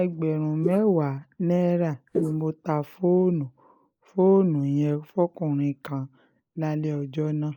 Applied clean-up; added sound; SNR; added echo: neural mask model Resemble Enhance denoiser.